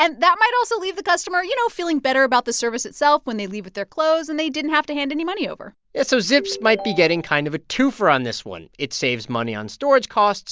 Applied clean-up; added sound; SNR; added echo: none; Ringtone; 13 dB; none.